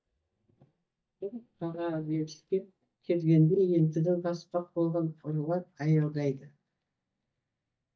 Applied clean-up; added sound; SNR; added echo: neural mask model DeepFilterNet 3.